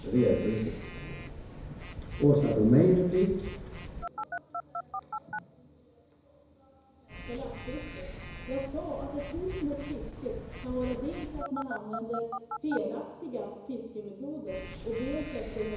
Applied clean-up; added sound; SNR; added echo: none; Telephone; 10 dB; reverberation time 1.0 s.